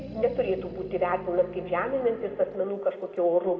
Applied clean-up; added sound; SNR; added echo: none; Growling; 17 dB; reverberation time 1.6 s.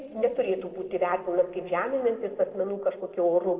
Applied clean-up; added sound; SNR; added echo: neural separator model SepFormer DNS4.